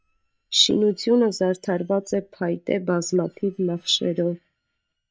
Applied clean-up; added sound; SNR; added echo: neural mask model DeepFilterNet 3.